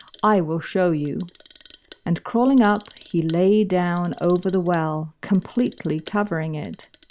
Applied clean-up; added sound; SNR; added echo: none; Clock; 19 dB; none.